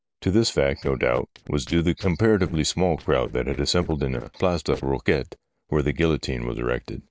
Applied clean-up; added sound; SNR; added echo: neural separator model SepFormer DNS4.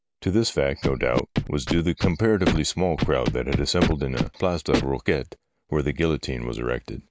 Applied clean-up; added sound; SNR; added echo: none; Scratching (performance technique); 5 dB; none.